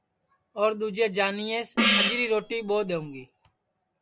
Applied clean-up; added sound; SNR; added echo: none; Gong; -3 dB; none.